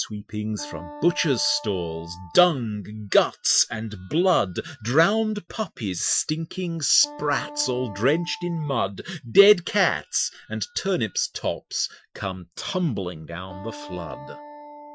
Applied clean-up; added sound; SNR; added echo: classical method Wiener filter.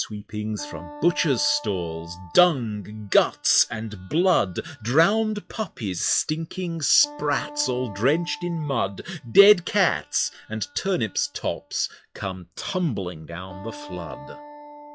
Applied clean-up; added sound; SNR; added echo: classical method log-MMSE.